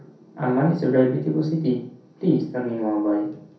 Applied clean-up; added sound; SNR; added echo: none; none; none; reverberation time 0.6 s.